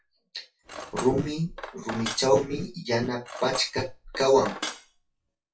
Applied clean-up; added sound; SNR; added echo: classical method WPE with log-MMSE.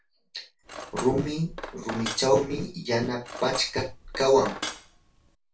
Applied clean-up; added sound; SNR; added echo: none; Cutlery, silverware; 11 dB; reverberation time 0.3 s.